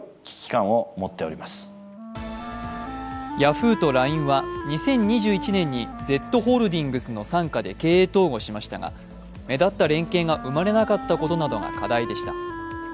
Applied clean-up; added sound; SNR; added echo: none; Wind instrument, woodwind instrument; 11 dB; none.